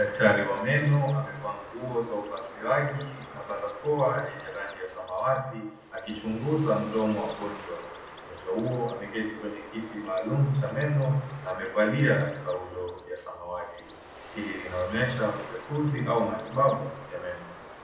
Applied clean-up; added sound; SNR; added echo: none; Bird; 16 dB; reverberation time 0.9 s.